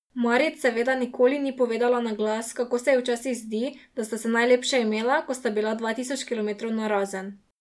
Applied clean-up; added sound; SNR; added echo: none; none; none; none.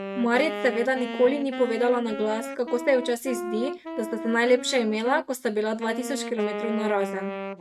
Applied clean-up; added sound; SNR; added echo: neural mask model RNNoise.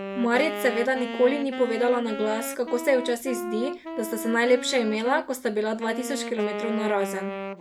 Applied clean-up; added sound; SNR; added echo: none; Wind instrument, woodwind instrument; 8 dB; none.